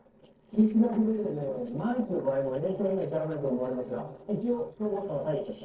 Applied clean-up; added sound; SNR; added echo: neural separator model SepFormer DNS4.